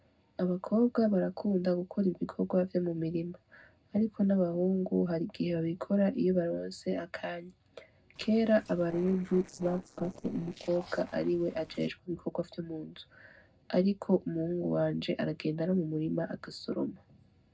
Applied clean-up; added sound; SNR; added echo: neural separator model SepFormer DNS4.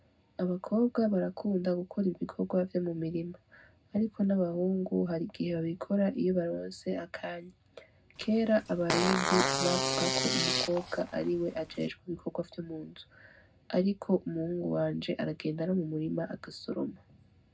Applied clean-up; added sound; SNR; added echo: none; Fart; 0 dB; reverberation time 0.3 s.